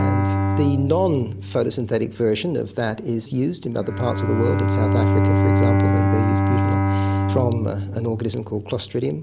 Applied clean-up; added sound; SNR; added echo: none; Bowed string instrument; -2 dB; none.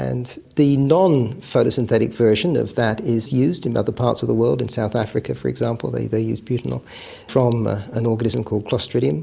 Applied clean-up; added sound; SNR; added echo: none; none; none; none.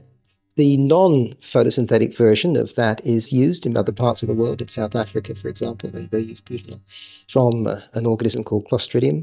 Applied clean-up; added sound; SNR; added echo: neural mask model DeepFilterNet 3.